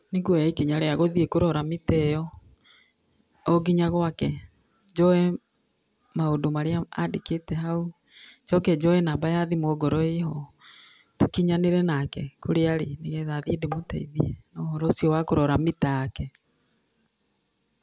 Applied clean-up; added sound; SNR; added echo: none; Tap; 12 dB; none.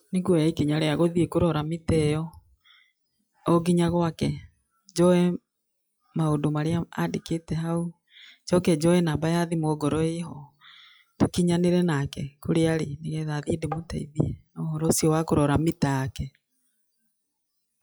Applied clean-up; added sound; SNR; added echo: classical method log-MMSE.